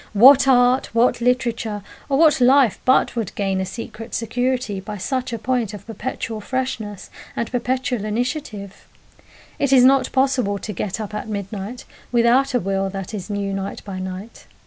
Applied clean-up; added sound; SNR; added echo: none; none; none; none.